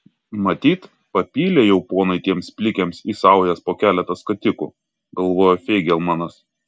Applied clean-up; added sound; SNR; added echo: none; none; none; none.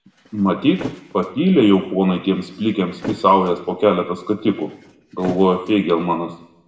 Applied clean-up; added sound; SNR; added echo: none; Thump, thud; 18 dB; reverberation time 0.8 s.